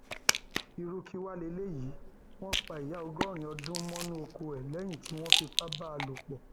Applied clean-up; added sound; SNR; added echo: none; Rattle; -4 dB; none.